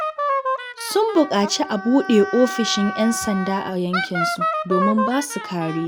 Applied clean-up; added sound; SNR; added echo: none; Wind instrument, woodwind instrument; 5 dB; none.